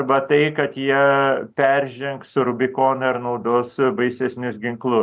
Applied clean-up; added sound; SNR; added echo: none; none; none; none.